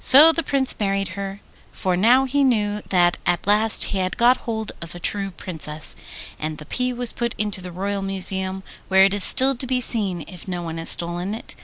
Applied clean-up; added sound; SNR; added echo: none; none; none; none.